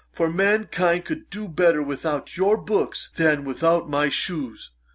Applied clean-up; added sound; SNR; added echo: none; none; none; none.